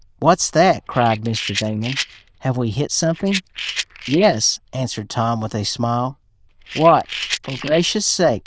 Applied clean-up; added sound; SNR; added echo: neural diffusion model UNIVERSE++.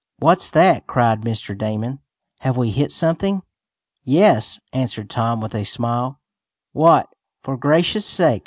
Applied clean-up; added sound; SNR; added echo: none; none; none; none.